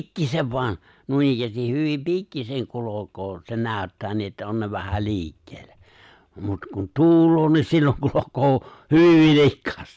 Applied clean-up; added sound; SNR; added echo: none; none; none; none.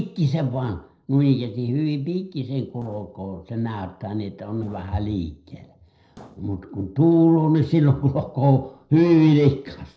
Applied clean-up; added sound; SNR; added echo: neural separator model SepFormer DNS4.